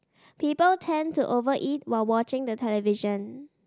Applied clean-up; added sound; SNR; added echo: none; none; none; none.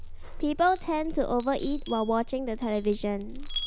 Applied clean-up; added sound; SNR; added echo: none; Glass; 2 dB; none.